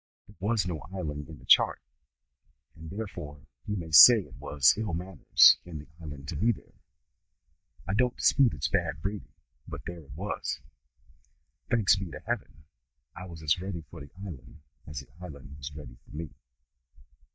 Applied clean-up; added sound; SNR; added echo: neural mask model DeepFilterNet 3.